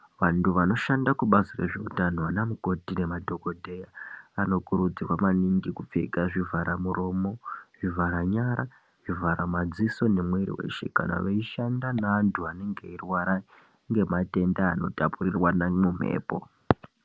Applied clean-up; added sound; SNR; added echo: none; none; none; none.